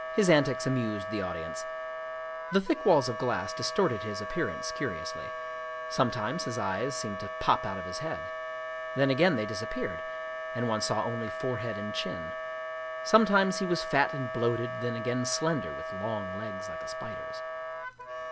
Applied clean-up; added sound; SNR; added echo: none; Wind instrument, woodwind instrument; 6 dB; none.